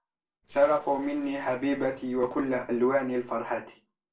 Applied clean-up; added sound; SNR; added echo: neural separator model SepFormer DNS4.